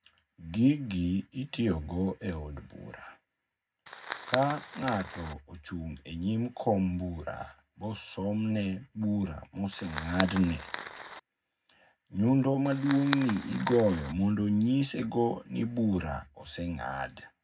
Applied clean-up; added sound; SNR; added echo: none; Fire; 8 dB; reverberation time 0.3 s.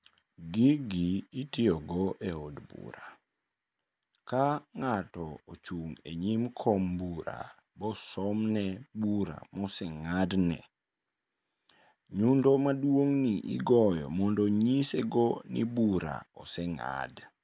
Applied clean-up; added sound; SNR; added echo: none; none; none; none.